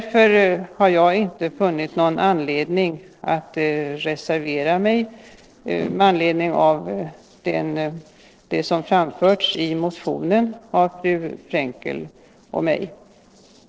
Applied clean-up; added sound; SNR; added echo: neural separator model SepFormer DNS4.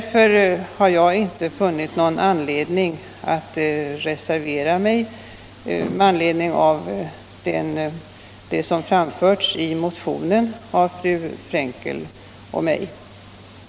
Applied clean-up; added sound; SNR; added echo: none; none; none; none.